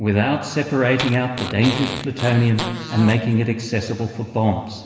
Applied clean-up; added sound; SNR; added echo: none; Fart; 9 dB; reverberation time 2.8 s.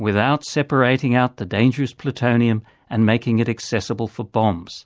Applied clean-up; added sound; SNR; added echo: none; none; none; none.